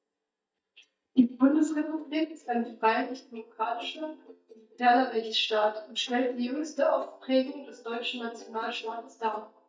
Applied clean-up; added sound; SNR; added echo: neural mask model DeepFilterNet 3.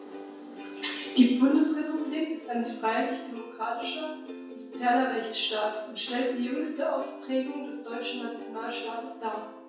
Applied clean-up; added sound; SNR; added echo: none; Plucked string instrument; 13 dB; reverberation time 0.6 s.